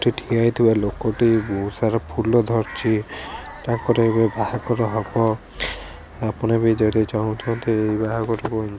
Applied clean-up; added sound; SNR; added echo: none; Walk, footsteps; 19 dB; none.